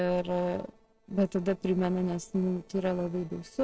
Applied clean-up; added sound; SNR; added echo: neural separator model SepFormer DNS4.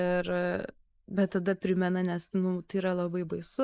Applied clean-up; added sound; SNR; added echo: neural mask model Resemble Enhance denoiser.